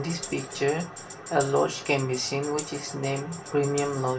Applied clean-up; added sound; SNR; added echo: none; Tambourine; 14 dB; reverberation time 0.2 s.